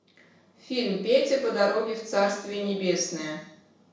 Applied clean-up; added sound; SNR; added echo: none; none; none; reverberation time 0.6 s.